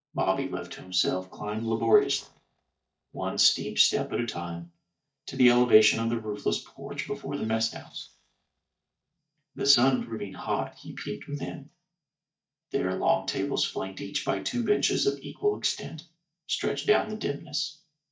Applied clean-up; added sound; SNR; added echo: neural mask model DeepFilterNet 3.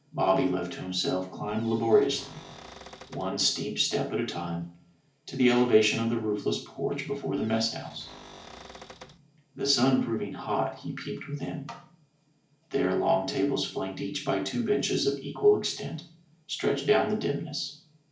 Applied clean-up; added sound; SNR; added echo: none; Cupboard open or close / Door; 19 dB; reverberation time 0.4 s.